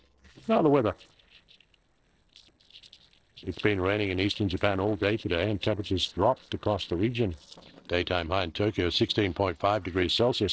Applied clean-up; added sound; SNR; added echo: neural separator model SepFormer DNS4.